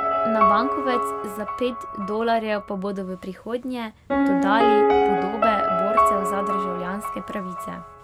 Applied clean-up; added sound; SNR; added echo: none; Piano; -4 dB; none.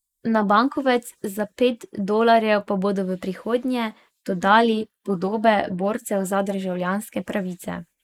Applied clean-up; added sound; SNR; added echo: neural mask model Resemble Enhance denoiser.